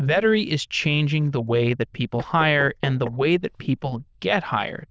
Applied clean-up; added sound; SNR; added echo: neural diffusion model UNIVERSE++.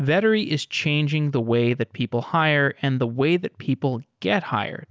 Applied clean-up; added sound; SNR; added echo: none; none; none; none.